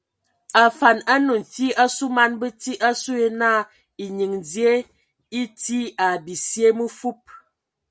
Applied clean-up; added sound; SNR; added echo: none; none; none; none.